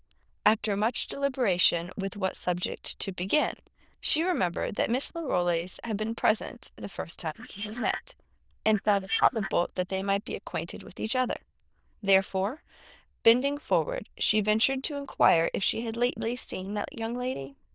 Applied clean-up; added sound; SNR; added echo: neural diffusion model UNIVERSE++.